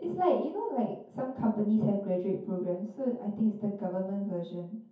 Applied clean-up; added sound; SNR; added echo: none; none; none; reverberation time 0.6 s.